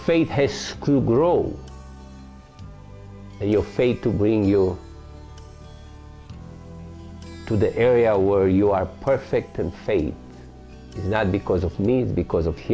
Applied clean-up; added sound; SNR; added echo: none; none; none; none.